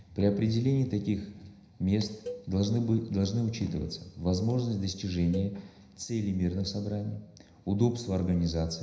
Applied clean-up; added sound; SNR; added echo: none; Cowbell; 17 dB; reverberation time 0.9 s.